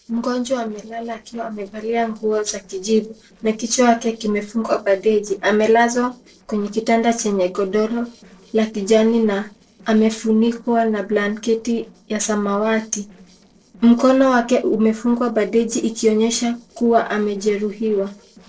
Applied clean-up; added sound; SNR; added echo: neural separator model SepFormer DNS4.